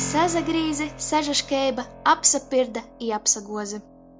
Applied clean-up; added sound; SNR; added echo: none; Keyboard (musical); 15 dB; none.